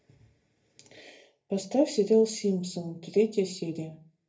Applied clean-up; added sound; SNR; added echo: none; none; none; reverberation time 0.3 s.